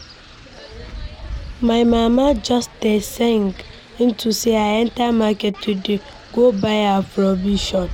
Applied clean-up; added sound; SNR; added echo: none; Wind; 16 dB; none.